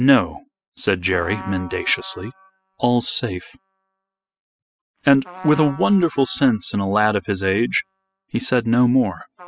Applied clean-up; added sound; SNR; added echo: classical method spectral subtraction.